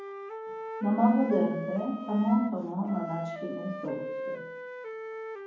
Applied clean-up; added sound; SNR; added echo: none; Wind instrument, woodwind instrument; 9 dB; reverberation time 1.2 s.